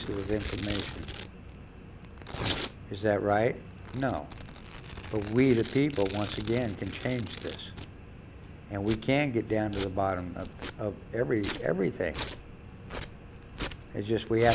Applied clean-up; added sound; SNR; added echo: none; Domestic sounds, home sounds; 11 dB; none.